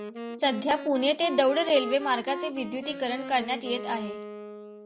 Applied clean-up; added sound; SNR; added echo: none; Wind instrument, woodwind instrument; 10 dB; none.